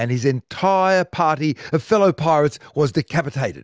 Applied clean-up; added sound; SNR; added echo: none; none; none; none.